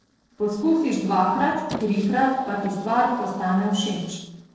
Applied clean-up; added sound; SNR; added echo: neural separator model SepFormer DNS4.